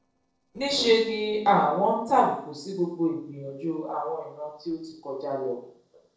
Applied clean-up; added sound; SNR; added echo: neural separator model SepFormer DNS4.